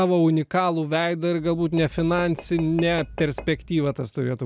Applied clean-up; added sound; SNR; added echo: none; Tap / Glass; 17 dB; none.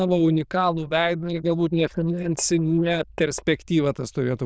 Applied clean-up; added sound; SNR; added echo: neural diffusion model UNIVERSE++.